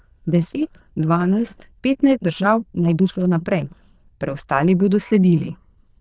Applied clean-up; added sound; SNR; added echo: neural diffusion model UNIVERSE++.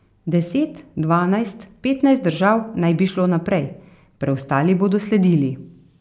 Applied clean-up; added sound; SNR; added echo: none; none; none; none.